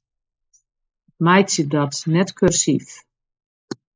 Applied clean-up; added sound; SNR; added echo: neural mask model Resemble Enhance denoiser.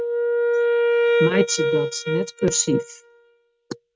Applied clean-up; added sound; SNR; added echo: neural mask model RNNoise.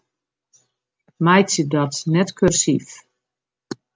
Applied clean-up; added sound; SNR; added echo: none; none; none; none.